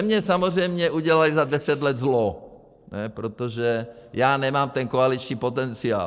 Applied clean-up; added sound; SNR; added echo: neural separator model SepFormer DNS4.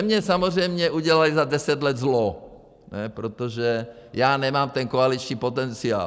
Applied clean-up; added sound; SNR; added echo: none; none; none; none.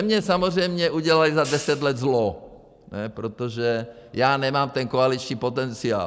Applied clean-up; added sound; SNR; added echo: none; Hi-hat; 18 dB; none.